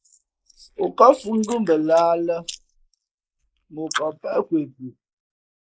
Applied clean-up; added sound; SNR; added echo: neural mask model Resemble Enhance denoiser.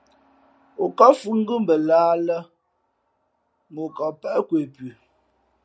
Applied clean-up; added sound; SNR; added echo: none; none; none; none.